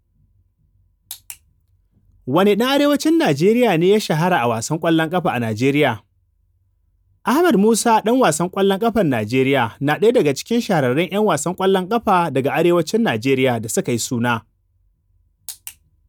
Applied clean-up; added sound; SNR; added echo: none; none; none; none.